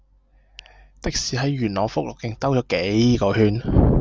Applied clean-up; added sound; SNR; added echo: none; none; none; none.